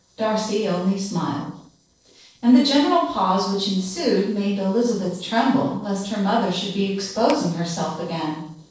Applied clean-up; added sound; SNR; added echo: neural separator model SepFormer DNS4.